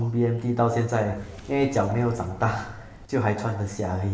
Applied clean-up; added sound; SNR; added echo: none; Subway, metro, underground; 18 dB; reverberation time 0.8 s.